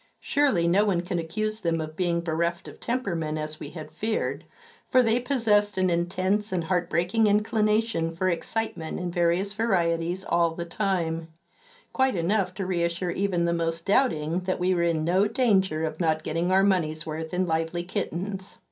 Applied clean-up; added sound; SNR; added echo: none; none; none; reverberation time 0.3 s.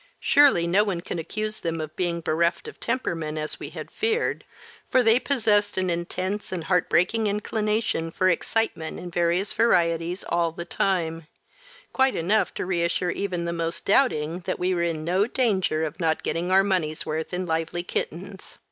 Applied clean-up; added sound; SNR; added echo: none; none; none; none.